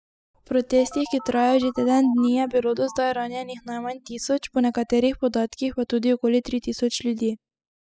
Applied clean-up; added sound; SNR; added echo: classical method spectral subtraction.